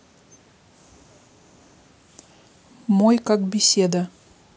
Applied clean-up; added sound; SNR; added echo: none; none; none; none.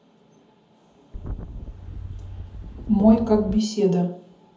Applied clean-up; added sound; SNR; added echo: none; Wind; 10 dB; reverberation time 0.7 s.